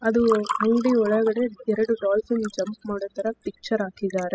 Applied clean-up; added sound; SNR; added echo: classical method spectral subtraction.